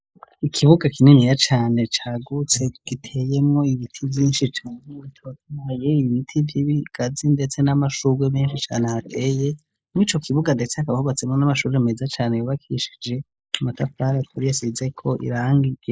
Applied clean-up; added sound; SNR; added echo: neural mask model Resemble Enhance denoiser.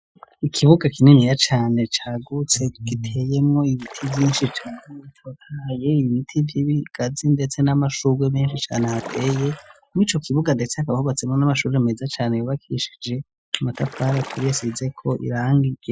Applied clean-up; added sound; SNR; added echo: classical method Wiener filter.